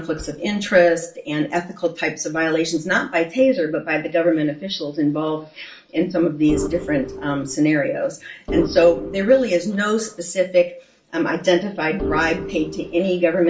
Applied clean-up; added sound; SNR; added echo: none; Organ; 8 dB; reverberation time 0.3 s.